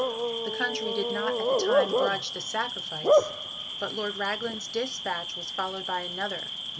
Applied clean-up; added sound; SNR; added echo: none; Bark / Cricket; -5 dB; none.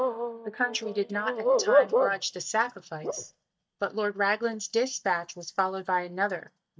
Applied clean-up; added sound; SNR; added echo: neural mask model DeepFilterNet 3.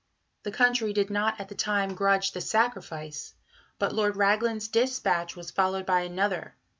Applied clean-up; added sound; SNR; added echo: none; none; none; none.